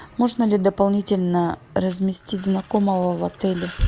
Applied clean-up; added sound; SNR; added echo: none; none; none; none.